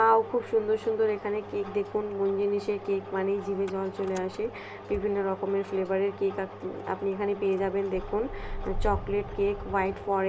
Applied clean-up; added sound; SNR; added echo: none; Engine starting / Motor vehicle (road); 13 dB; none.